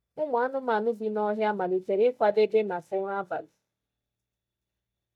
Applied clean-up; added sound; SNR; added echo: neural mask model DeepFilterNet 3.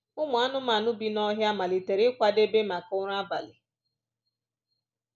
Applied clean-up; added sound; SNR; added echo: none; none; none; none.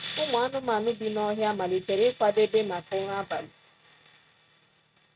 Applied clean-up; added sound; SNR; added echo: neural mask model RNNoise.